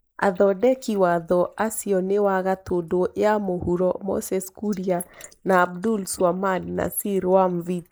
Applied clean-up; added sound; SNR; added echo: neural mask model Resemble Enhance denoiser.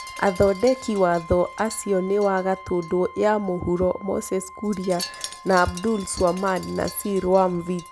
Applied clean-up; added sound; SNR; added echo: none; Wind chime + Brass instrument; 16 dB; none.